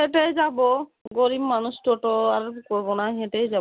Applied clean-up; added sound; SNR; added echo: none; none; none; none.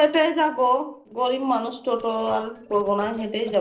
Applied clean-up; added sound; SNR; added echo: neural separator model SepFormer DNS4.